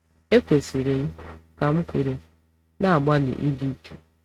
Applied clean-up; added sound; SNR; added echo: neural mask model RNNoise.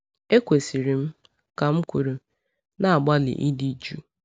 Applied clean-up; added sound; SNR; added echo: none; none; none; none.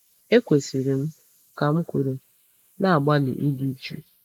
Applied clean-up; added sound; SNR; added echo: neural mask model Resemble Enhance denoiser.